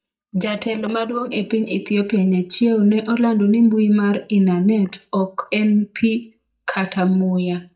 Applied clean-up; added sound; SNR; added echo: neural mask model DeepFilterNet 3.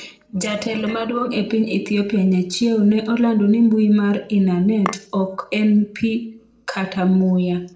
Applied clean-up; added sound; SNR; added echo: neural separator model SepFormer DNS4.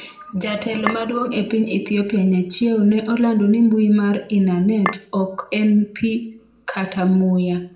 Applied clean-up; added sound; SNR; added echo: none; Chink, clink; 8 dB; reverberation time 0.4 s.